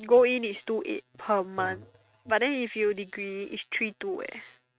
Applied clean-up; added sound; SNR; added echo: neural mask model RNNoise.